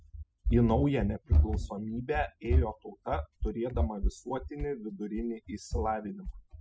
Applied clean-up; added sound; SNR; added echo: classical method spectral subtraction.